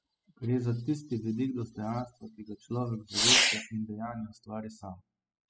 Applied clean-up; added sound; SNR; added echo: classical method spectral subtraction.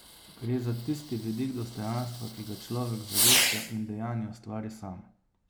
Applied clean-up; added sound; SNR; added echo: none; Fireworks; -2 dB; none.